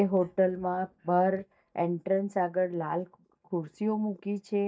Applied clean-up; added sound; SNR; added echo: neural mask model DeepFilterNet 3.